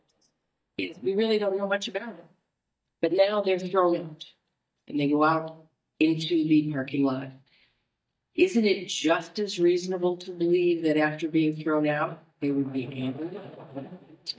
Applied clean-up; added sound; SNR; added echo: neural mask model DeepFilterNet 3.